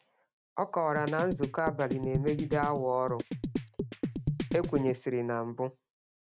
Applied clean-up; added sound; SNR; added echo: neural mask model RNNoise.